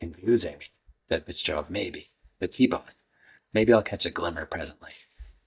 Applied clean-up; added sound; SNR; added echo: neural mask model DeepFilterNet 3.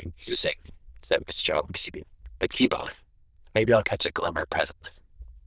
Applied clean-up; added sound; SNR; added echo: neural diffusion model UNIVERSE++.